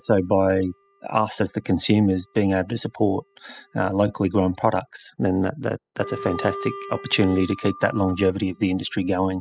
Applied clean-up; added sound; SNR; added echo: classical method spectral subtraction.